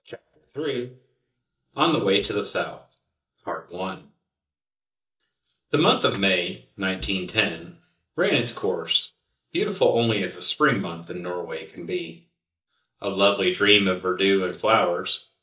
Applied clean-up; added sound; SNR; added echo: neural mask model DeepFilterNet 3.